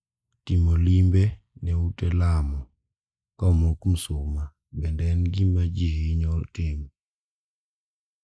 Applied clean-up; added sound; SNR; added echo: neural mask model Resemble Enhance denoiser.